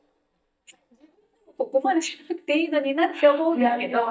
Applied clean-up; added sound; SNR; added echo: neural mask model DeepFilterNet 3.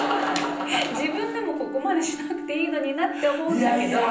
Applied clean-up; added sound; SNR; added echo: none; Wind instrument, woodwind instrument; 9 dB; reverberation time 0.6 s.